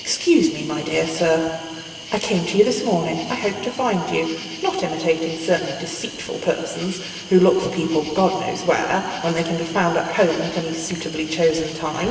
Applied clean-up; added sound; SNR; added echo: none; Cricket; 14 dB; reverberation time 2.3 s.